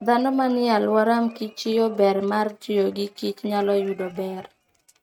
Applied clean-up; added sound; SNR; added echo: neural mask model RNNoise.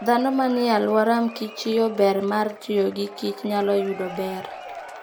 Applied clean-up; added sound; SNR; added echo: none; Applause / Crowd / Cheering; 16 dB; none.